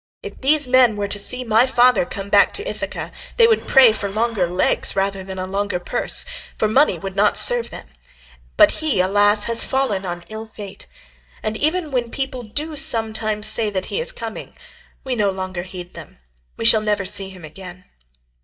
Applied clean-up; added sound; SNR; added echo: neural mask model DeepFilterNet 3.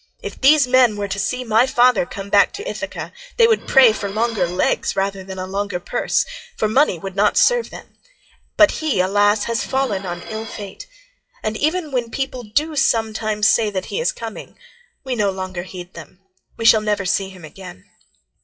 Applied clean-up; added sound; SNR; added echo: classical method WPE with log-MMSE.